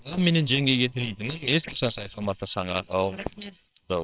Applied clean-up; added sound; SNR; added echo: neural separator model SepFormer WHAMR!.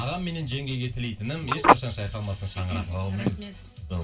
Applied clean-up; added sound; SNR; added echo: none; Telephone; -4 dB; reverberation time 0.2 s.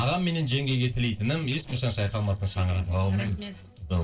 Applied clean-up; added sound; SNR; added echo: neural separator model SepFormer DNS4.